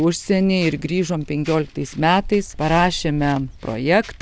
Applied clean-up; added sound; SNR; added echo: none; none; none; none.